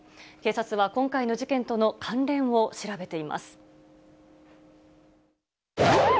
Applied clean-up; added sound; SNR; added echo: none; none; none; none.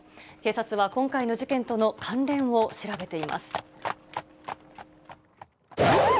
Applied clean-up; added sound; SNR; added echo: none; Livestock, farm animals, working animals; 14 dB; none.